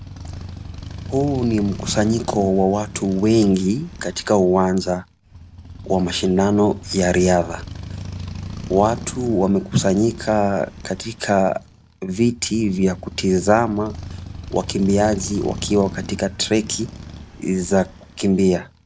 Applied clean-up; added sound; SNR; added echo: none; Motorcycle; 14 dB; none.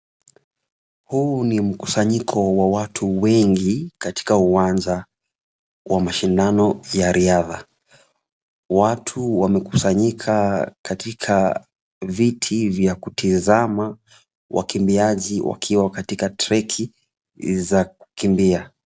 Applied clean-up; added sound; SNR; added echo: none; none; none; none.